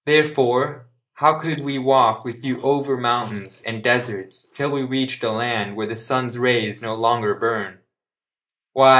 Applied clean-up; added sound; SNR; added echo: neural mask model Resemble Enhance denoiser.